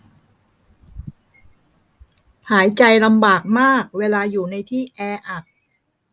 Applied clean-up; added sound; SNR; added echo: none; none; none; none.